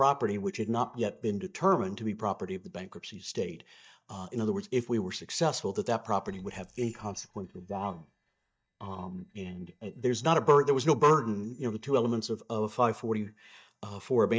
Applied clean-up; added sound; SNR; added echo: neural mask model DeepFilterNet 3.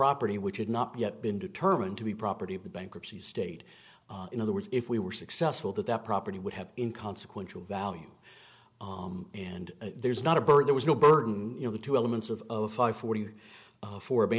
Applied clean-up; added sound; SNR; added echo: none; none; none; none.